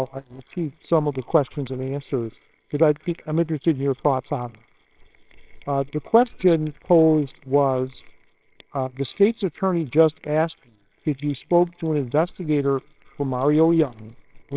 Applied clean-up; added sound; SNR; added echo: neural separator model SepFormer WHAMR!.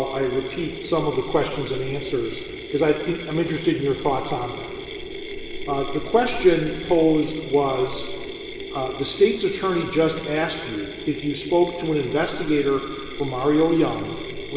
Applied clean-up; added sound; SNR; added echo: none; Mechanisms; 11 dB; reverberation time 1.8 s.